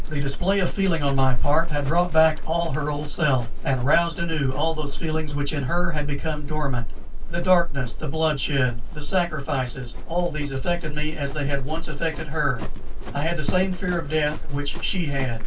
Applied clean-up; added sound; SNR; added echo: none; Livestock, farm animals, working animals; -4 dB; reverberation time 0.1 s.